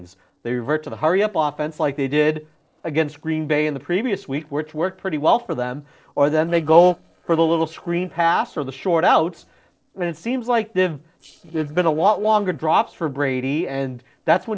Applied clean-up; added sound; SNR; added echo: neural separator model SepFormer DNS4.